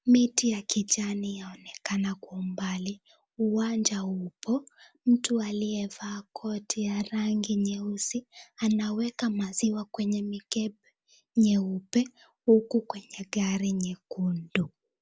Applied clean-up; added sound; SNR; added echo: none; none; none; none.